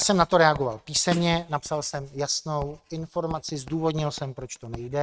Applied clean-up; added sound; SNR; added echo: neural mask model RNNoise.